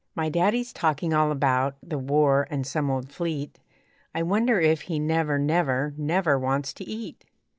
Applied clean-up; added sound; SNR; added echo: none; none; none; none.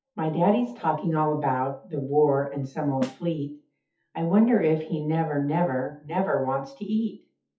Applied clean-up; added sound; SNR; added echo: classical method WPE with log-MMSE.